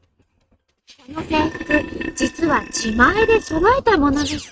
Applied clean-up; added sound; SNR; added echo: neural mask model RNNoise.